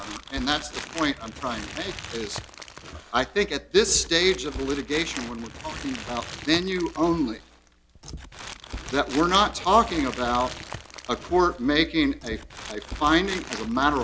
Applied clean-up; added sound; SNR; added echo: none; Crumpling, crinkling; 13 dB; none.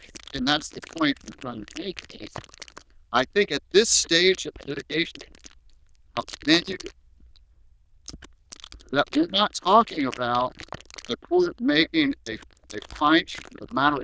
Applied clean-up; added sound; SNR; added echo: neural diffusion model UNIVERSE++.